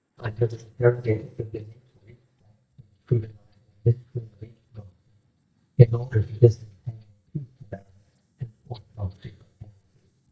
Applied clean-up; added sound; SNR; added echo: neural mask model DeepFilterNet 3.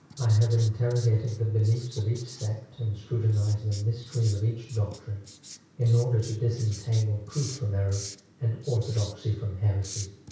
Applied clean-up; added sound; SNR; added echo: none; Writing; 19 dB; reverberation time 0.6 s.